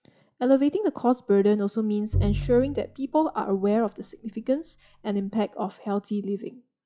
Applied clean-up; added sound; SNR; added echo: classical method log-MMSE.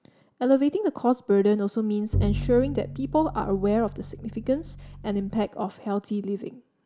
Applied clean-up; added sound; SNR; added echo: none; Bowed string instrument; 7 dB; none.